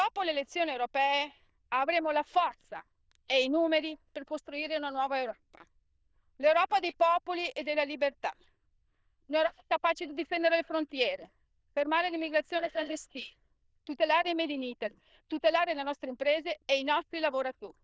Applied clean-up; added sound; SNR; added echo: neural diffusion model UNIVERSE++.